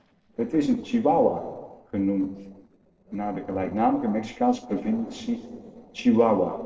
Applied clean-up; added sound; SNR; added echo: neural separator model SepFormer DNS4.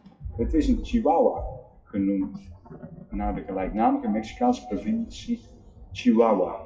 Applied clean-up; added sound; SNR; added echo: classical method WPE with log-MMSE.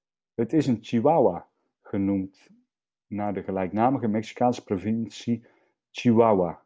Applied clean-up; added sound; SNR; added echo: none; none; none; none.